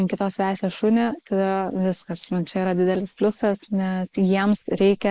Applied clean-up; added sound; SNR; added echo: neural mask model Resemble Enhance denoiser.